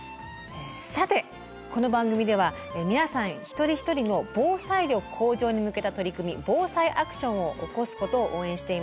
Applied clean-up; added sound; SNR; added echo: none; Wind instrument, woodwind instrument; 19 dB; none.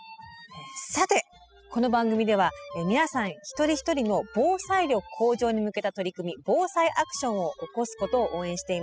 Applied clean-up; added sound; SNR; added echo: classical method spectral subtraction.